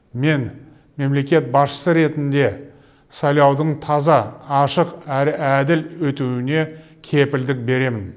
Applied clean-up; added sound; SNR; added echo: none; none; none; none.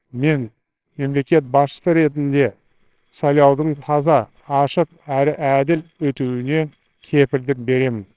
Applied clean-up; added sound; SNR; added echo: neural separator model SepFormer WHAMR!.